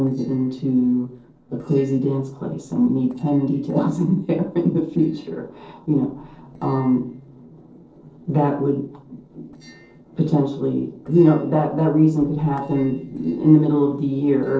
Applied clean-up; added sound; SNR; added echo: neural separator model SepFormer DNS4.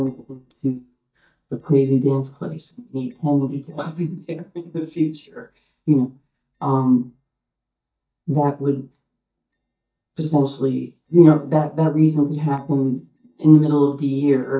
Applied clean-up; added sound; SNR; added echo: neural mask model DeepFilterNet 3.